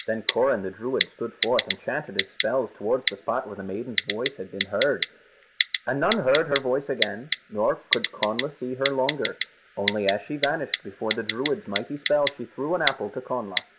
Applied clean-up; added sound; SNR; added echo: none; Typing; 5 dB; none.